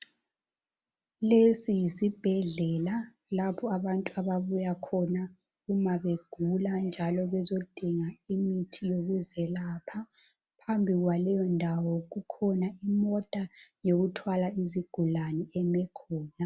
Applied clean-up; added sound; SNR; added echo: none; none; none; none.